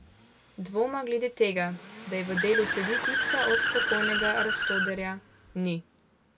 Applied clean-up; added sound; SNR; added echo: none; Accelerating, revving, vroom / Car; 1 dB; none.